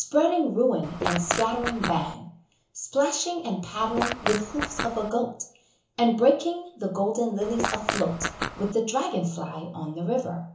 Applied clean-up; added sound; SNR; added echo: none; Fart; 4 dB; reverberation time 0.8 s.